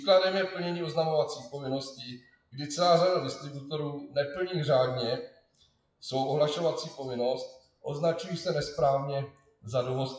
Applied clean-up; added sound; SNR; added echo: classical method WPE with log-MMSE.